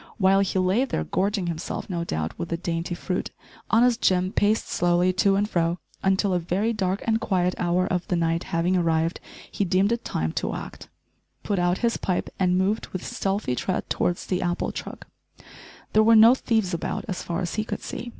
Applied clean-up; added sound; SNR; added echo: none; none; none; none.